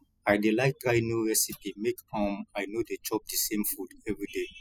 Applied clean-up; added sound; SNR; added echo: classical method spectral subtraction.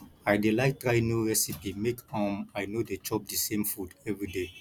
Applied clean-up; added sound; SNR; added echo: none; none; none; none.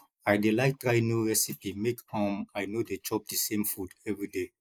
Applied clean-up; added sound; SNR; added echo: neural mask model Resemble Enhance denoiser.